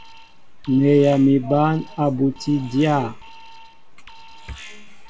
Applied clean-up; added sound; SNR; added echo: none; Alarm; 17 dB; none.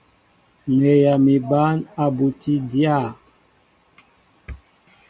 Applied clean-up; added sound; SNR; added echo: none; none; none; none.